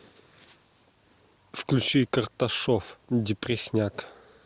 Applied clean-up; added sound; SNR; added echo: none; none; none; none.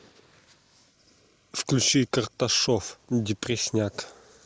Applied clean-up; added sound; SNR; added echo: neural mask model Resemble Enhance denoiser.